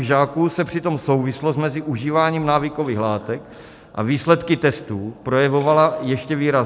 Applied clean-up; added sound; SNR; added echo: none; none; none; none.